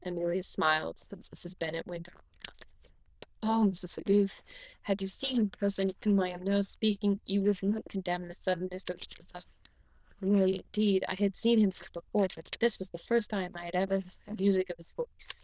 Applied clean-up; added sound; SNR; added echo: neural diffusion model UNIVERSE++.